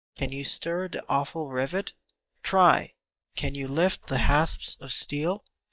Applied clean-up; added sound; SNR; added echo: neural mask model DeepFilterNet 3.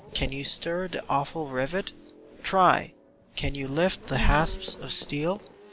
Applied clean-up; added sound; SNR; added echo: none; Race car, auto racing / Accelerating, revving, vroom; 16 dB; none.